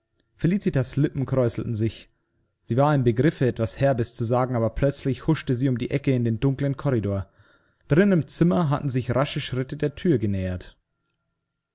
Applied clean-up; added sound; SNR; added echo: none; none; none; none.